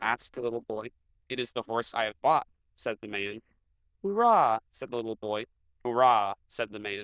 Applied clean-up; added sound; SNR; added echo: neural diffusion model UNIVERSE++.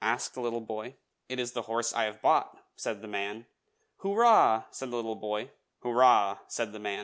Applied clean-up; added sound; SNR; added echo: none; none; none; none.